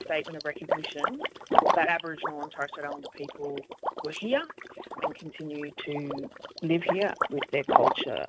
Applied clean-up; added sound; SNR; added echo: neural mask model RNNoise.